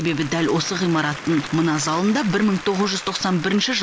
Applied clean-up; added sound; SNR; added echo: none; Applause; 14 dB; none.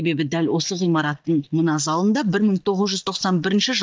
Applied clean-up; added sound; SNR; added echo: neural mask model DeepFilterNet 3.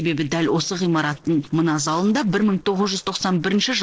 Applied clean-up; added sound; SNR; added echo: neural separator model SepFormer DNS4.